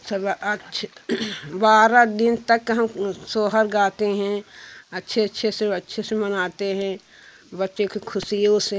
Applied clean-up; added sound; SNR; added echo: neural mask model Resemble Enhance denoiser.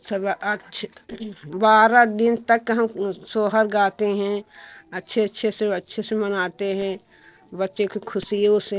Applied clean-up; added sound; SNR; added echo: neural separator model SepFormer DNS4.